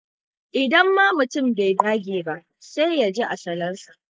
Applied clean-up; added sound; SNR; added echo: neural mask model Resemble Enhance denoiser.